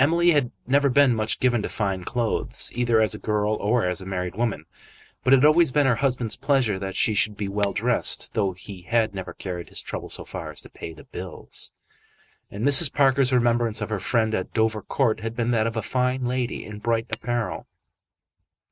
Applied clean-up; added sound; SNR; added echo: neural mask model RNNoise.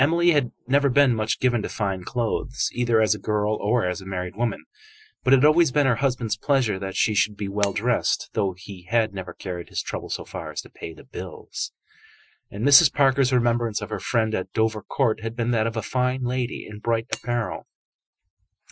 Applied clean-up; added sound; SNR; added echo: classical method Wiener filter.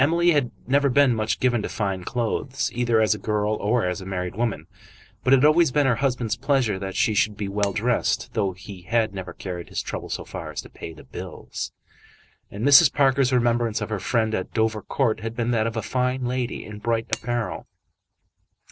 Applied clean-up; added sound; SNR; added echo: neural separator model SepFormer DNS4.